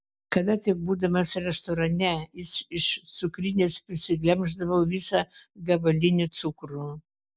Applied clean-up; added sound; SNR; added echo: none; none; none; none.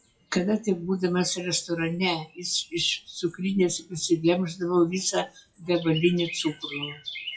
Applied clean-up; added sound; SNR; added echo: classical method WPE with log-MMSE.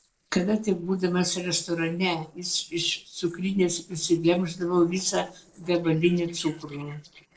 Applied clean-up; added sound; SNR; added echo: neural separator model SepFormer DNS4.